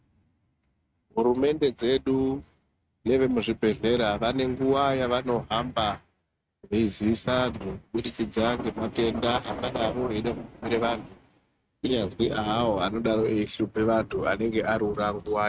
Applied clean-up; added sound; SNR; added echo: neural mask model RNNoise.